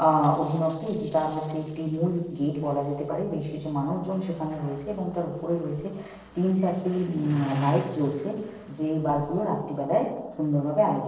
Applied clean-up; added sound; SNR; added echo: neural separator model SepFormer DNS4.